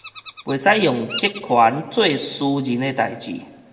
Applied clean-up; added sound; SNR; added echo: none; Bird vocalization, bird call, bird song; 18 dB; reverberation time 1.2 s.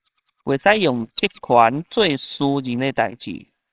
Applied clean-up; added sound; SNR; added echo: neural separator model SepFormer WHAMR!.